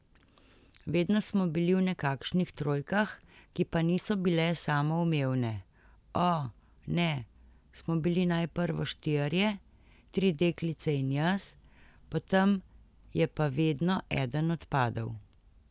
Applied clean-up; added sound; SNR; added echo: none; none; none; none.